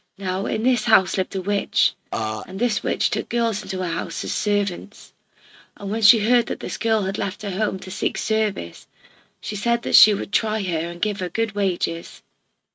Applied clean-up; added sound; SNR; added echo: neural mask model RNNoise.